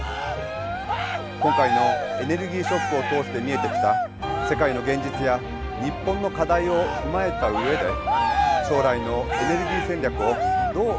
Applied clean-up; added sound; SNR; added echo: none; Cheering; 2 dB; none.